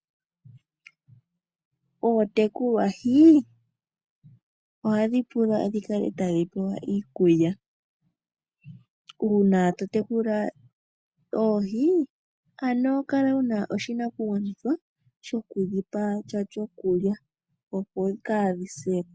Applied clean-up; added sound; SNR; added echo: none; none; none; none.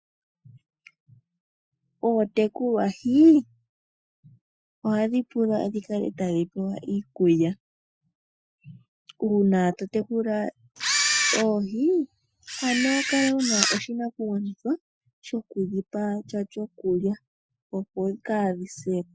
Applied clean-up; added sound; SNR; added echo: classical method Wiener filter.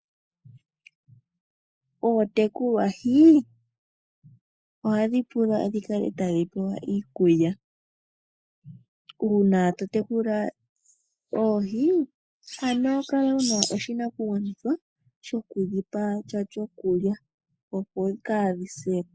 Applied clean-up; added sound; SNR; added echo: neural mask model Resemble Enhance denoiser.